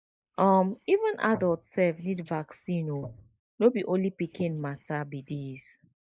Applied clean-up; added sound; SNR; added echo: neural mask model Resemble Enhance denoiser.